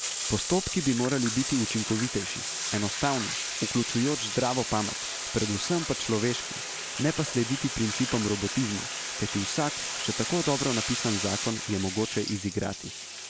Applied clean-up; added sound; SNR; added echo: none; Bathtub (filling or washing); 4 dB; none.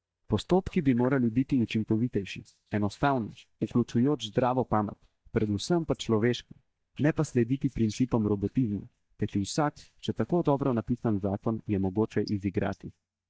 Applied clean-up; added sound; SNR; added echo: neural mask model DeepFilterNet 3.